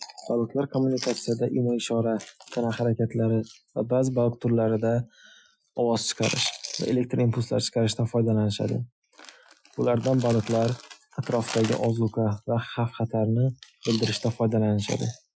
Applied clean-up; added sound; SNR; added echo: classical method Wiener filter.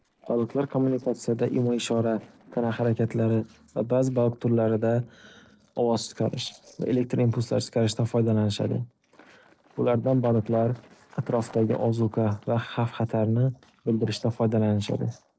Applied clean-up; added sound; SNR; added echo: neural separator model SepFormer DNS4.